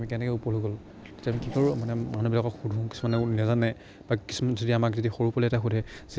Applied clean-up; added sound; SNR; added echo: none; Wind instrument, woodwind instrument + Race car, auto racing / Accelerating, revving, vroom; 19 dB; none.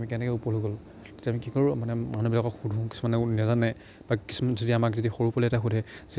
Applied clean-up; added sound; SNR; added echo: none; none; none; none.